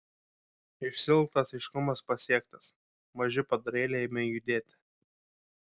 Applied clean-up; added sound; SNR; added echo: none; none; none; none.